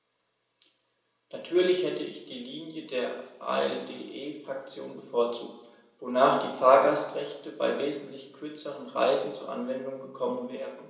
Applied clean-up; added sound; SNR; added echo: none; none; none; reverberation time 1.2 s.